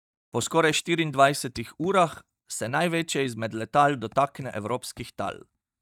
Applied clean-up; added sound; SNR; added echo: neural mask model DeepFilterNet 3.